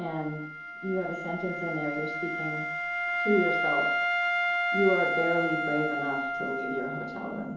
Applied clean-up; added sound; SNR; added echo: none; Wind instrument, woodwind instrument; -1 dB; reverberation time 2.8 s.